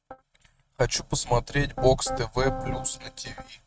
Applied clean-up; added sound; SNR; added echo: neural mask model RNNoise.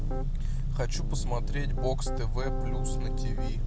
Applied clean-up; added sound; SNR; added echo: none; Piano; 14 dB; none.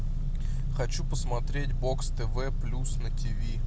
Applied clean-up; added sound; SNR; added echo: none; none; none; none.